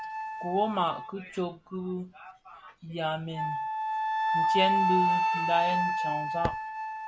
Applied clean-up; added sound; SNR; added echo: none; Wind instrument, woodwind instrument; -2 dB; none.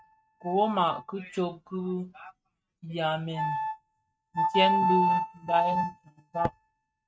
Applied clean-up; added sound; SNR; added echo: neural mask model RNNoise.